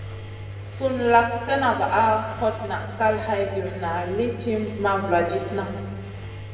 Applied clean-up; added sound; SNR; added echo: none; Engine; 10 dB; reverberation time 1.8 s.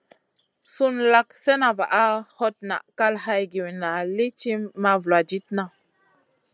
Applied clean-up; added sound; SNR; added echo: none; none; none; none.